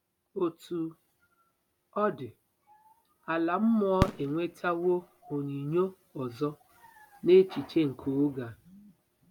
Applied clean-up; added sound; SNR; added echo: none; Fireworks; 5 dB; none.